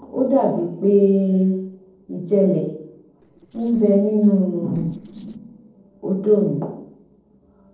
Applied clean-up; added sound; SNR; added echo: neural separator model SepFormer DNS4.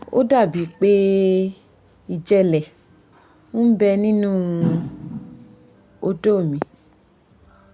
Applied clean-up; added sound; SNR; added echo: none; none; none; none.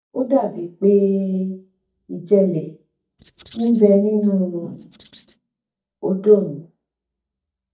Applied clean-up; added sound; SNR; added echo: neural mask model DeepFilterNet 3.